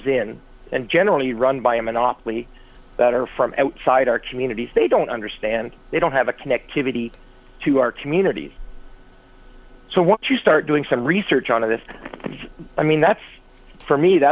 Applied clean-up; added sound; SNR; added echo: none; none; none; none.